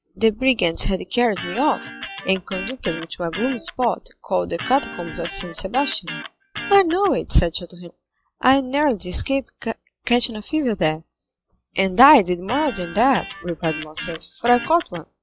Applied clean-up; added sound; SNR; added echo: classical method log-MMSE.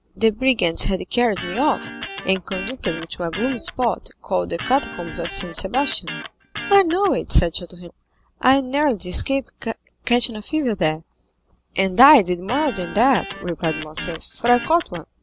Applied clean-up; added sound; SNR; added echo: none; Electric guitar; 11 dB; none.